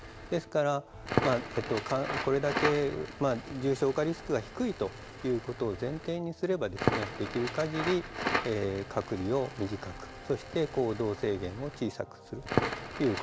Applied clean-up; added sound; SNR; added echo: none; Crackle; 5 dB; none.